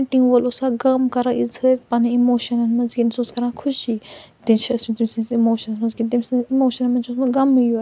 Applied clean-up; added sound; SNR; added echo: none; none; none; none.